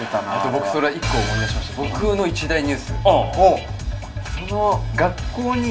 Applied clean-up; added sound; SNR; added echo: none; none; none; reverberation time 0.2 s.